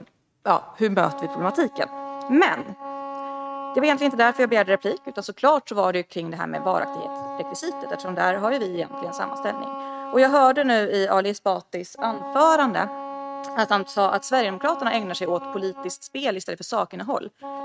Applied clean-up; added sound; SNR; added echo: neural mask model RNNoise.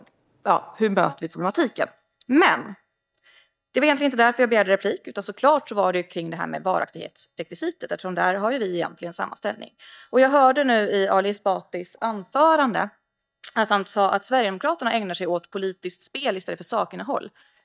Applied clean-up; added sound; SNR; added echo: neural mask model DeepFilterNet 3.